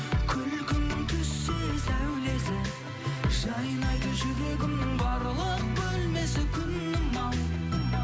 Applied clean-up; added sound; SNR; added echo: none; none; none; none.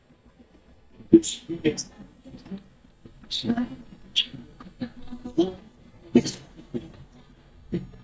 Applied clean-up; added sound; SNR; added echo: neural mask model DeepFilterNet 3.